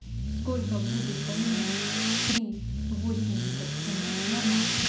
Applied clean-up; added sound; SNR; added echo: none; Accelerating, revving, vroom / Car; -4 dB; reverberation time 0.5 s.